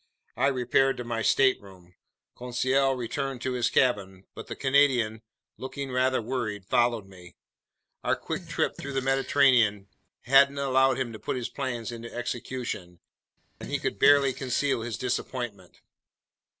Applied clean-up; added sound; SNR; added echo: none; Fart; 16 dB; none.